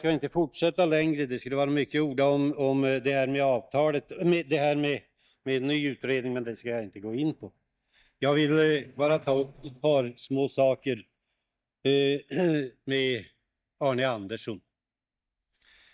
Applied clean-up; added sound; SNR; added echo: neural mask model DeepFilterNet 3.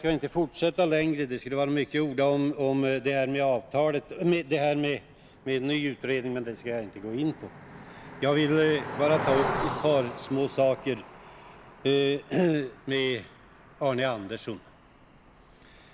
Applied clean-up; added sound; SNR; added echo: none; Cricket; 12 dB; none.